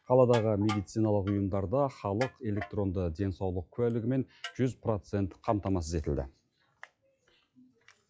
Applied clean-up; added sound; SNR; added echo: classical method log-MMSE.